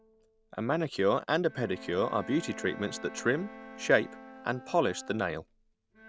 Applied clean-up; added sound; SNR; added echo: none; Bowed string instrument + Wind instrument, woodwind instrument; 16 dB; none.